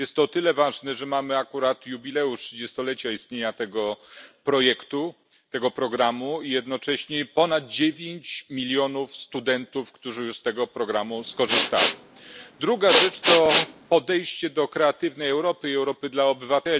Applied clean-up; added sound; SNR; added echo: none; Respiratory sounds; -4 dB; none.